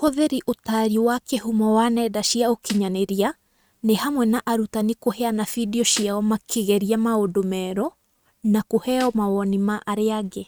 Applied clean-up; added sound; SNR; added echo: neural mask model RNNoise.